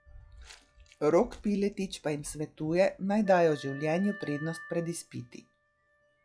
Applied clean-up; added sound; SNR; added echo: classical method log-MMSE.